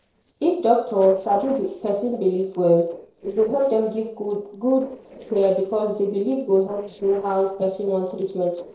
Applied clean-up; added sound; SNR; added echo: neural separator model SepFormer DNS4.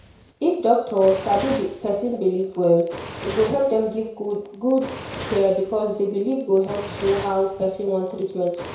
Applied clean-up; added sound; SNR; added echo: none; Fire; 14 dB; reverberation time 0.5 s.